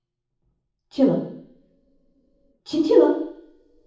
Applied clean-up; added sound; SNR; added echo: none; none; none; reverberation time 0.7 s.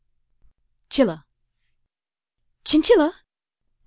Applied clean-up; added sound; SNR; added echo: none; none; none; none.